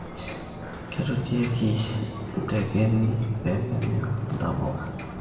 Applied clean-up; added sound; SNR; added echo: none; Ocean; 11 dB; reverberation time 1.9 s.